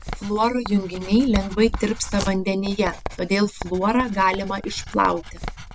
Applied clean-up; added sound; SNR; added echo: none; Writing; 10 dB; none.